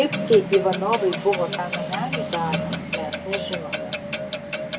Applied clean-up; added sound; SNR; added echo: none; Clock; 3 dB; reverberation time 1.8 s.